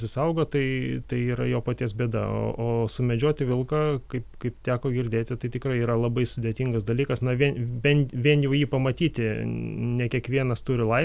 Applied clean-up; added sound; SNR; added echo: none; none; none; none.